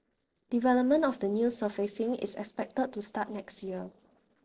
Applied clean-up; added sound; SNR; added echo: neural separator model SepFormer DNS4.